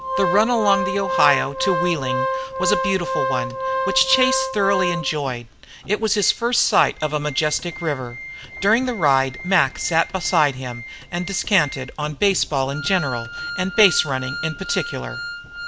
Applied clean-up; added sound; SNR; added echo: none; Organ; 5 dB; none.